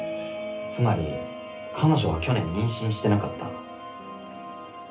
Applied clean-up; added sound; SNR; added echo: none; Keyboard (musical); 16 dB; reverberation time 0.3 s.